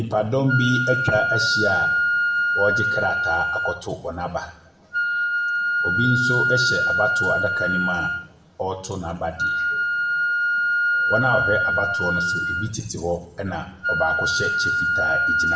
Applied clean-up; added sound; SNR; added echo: none; Wind instrument, woodwind instrument; -3 dB; reverberation time 0.8 s.